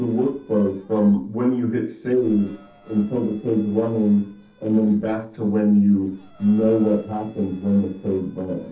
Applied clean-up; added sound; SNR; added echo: neural separator model SepFormer DNS4.